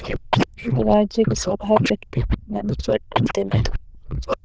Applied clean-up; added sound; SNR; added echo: neural diffusion model UNIVERSE++.